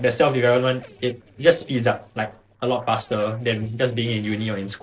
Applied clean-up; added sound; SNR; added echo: neural separator model SepFormer DNS4.